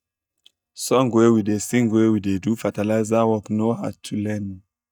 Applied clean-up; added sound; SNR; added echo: neural mask model DeepFilterNet 3.